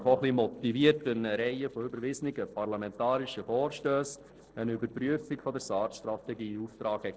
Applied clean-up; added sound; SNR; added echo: neural separator model SepFormer DNS4.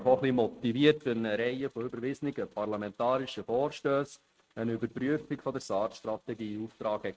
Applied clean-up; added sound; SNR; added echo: neural mask model RNNoise.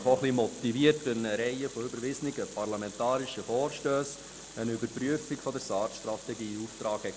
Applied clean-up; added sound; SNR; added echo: none; Water tap, faucet; 16 dB; none.